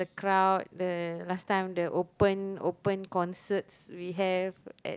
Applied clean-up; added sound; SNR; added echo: none; none; none; none.